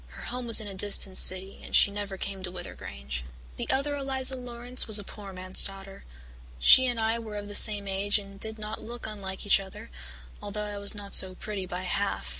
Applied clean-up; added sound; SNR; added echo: none; none; none; none.